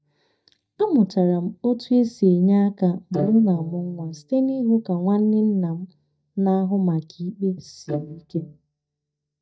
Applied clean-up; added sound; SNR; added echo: neural mask model DeepFilterNet 3.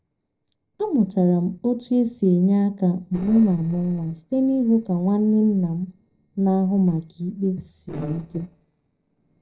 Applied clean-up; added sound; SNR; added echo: neural separator model SepFormer DNS4.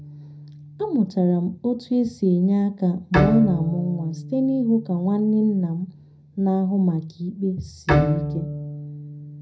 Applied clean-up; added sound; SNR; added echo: none; Bowed string instrument; 6 dB; reverberation time 0.5 s.